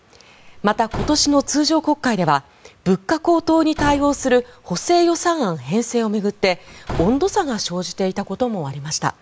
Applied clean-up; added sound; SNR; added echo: none; Slam / Wood; 15 dB; none.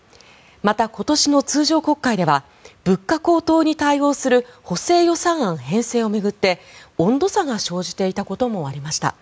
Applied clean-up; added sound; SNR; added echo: none; none; none; none.